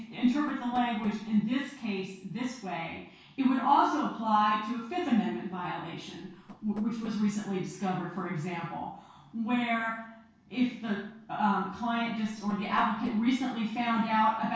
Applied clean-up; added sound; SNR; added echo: neural separator model SepFormer DNS4.